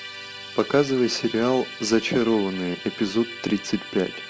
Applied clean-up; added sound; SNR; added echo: none; Musical instrument; 13 dB; none.